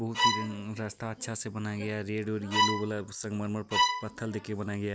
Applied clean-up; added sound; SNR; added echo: none; Bowed string instrument; -3 dB; none.